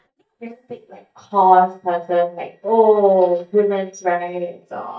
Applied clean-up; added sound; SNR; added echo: neural mask model DeepFilterNet 3.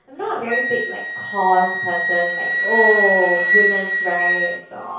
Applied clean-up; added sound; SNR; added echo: none; Wind instrument, woodwind instrument; -1 dB; reverberation time 0.6 s.